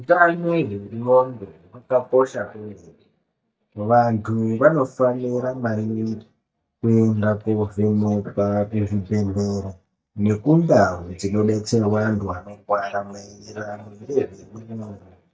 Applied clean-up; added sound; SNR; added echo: neural mask model DeepFilterNet 3.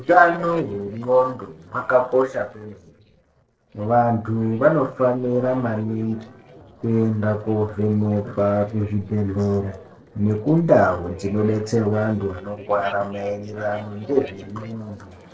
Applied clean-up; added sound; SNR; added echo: neural separator model SepFormer DNS4.